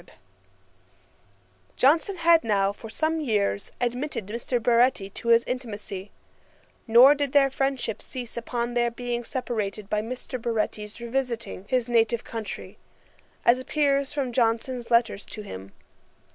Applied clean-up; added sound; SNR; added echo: none; none; none; none.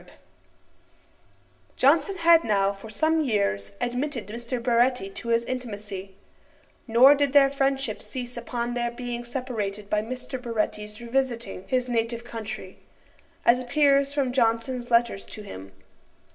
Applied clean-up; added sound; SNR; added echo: none; none; none; reverberation time 0.5 s.